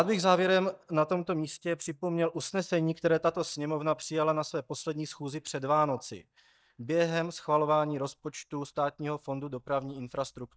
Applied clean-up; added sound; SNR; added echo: neural mask model DeepFilterNet 3.